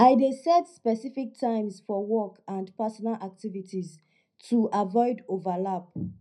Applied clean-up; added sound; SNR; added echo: none; none; none; reverberation time 0.4 s.